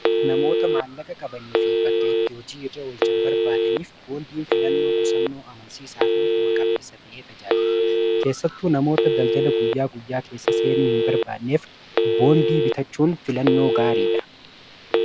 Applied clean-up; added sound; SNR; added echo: none; Telephone; -4 dB; none.